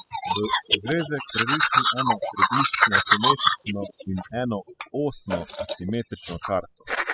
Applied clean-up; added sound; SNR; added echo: classical method spectral subtraction.